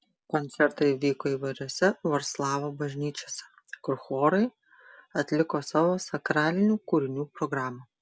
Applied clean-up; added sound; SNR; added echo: none; none; none; none.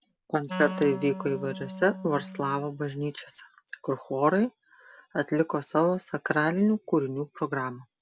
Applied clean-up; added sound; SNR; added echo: none; Wind instrument, woodwind instrument; 10 dB; none.